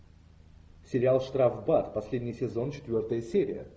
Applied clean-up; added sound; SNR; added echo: none; none; none; none.